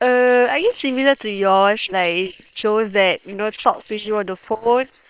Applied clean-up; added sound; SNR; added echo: neural separator model SepFormer WHAM!.